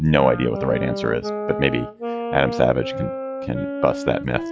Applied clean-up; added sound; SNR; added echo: classical method log-MMSE.